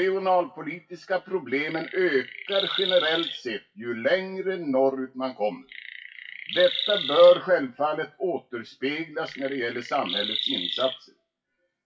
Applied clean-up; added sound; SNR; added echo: classical method WPE with log-MMSE.